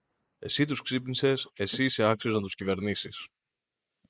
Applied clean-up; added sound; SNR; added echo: neural mask model Resemble Enhance denoiser.